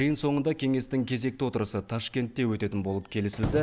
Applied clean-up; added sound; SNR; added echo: none; Squeak / Slam / Wood; 13 dB; none.